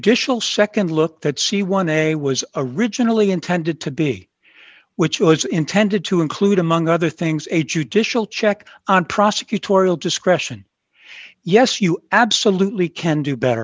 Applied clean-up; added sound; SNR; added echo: none; none; none; none.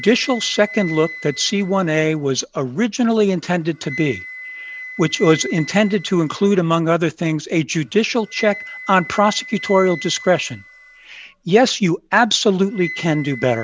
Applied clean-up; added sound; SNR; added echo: none; Wind instrument, woodwind instrument; 16 dB; none.